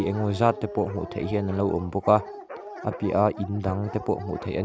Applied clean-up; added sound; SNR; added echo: none; Dog; 13 dB; none.